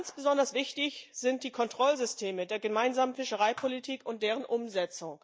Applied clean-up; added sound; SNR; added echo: neural mask model DeepFilterNet 3.